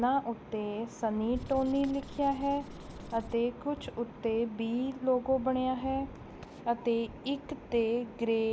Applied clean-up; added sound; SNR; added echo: none; Writing; 15 dB; none.